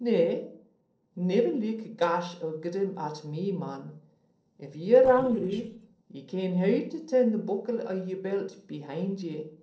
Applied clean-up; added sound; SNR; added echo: neural separator model SepFormer DNS4.